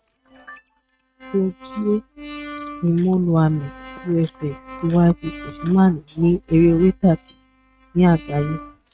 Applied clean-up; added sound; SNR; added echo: neural mask model RNNoise.